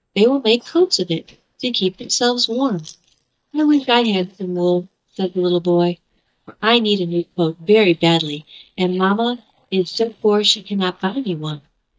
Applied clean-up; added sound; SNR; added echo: neural mask model DeepFilterNet 3.